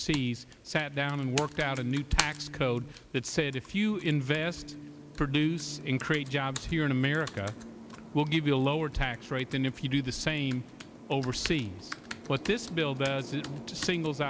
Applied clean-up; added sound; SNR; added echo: none; Organ + Computer keyboard; 12 dB; none.